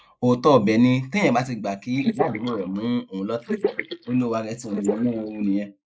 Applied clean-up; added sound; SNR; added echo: neural mask model Resemble Enhance denoiser.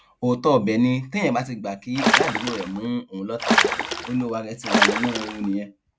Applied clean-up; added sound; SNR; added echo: none; Water / Splash, splatter; -2 dB; none.